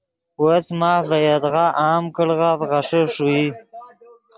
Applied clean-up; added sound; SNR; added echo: none; none; none; none.